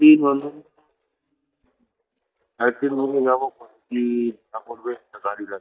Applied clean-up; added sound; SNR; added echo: neural mask model DeepFilterNet 3.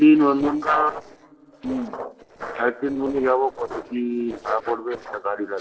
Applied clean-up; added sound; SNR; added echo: neural separator model SepFormer DNS4.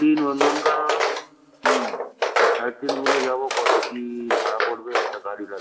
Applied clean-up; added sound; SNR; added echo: none; Walk, footsteps; -3 dB; reverberation time 2.6 s.